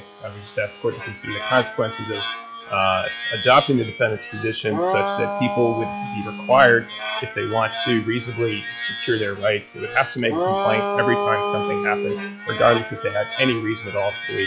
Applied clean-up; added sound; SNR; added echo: classical method log-MMSE.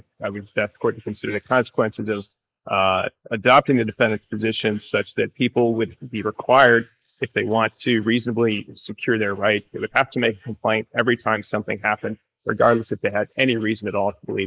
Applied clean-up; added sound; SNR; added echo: neural mask model Resemble Enhance denoiser.